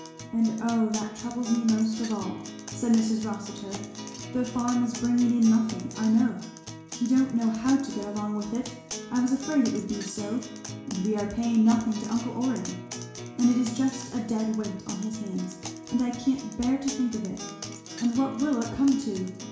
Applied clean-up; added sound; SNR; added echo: none; Acoustic guitar; 12 dB; reverberation time 0.7 s.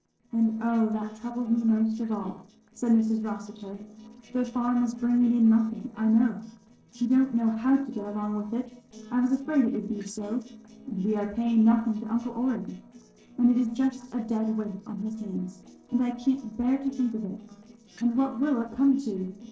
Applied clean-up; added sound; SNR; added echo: neural separator model SepFormer DNS4.